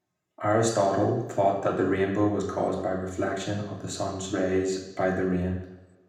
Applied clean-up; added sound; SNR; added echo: none; none; none; reverberation time 0.9 s.